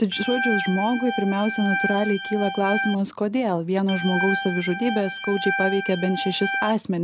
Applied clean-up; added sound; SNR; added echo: none; Organ; 4 dB; none.